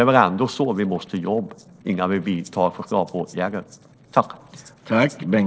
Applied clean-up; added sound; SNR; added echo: neural separator model SepFormer DNS4.